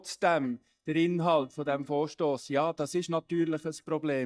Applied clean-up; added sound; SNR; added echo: neural mask model DeepFilterNet 3.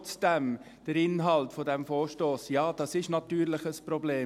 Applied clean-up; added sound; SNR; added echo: none; none; none; none.